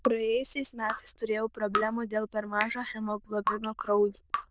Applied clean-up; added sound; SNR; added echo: neural diffusion model UNIVERSE++.